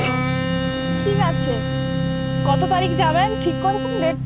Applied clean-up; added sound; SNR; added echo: none; Bowed string instrument + Motorcycle / Engine; -3 dB; none.